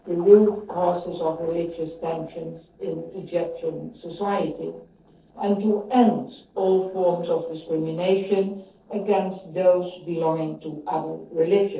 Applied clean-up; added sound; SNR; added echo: neural separator model SepFormer DNS4.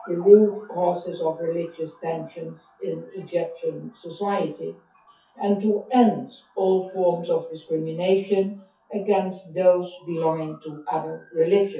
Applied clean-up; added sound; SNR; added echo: classical method WPE with log-MMSE.